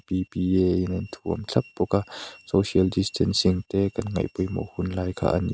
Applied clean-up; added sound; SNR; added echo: none; none; none; none.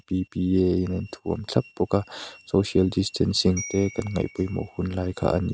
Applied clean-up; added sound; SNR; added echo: none; Bell; 16 dB; none.